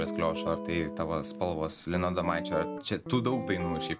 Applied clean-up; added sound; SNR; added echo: none; Guitar; 6 dB; none.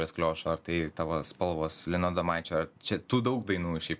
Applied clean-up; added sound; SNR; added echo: none; none; none; none.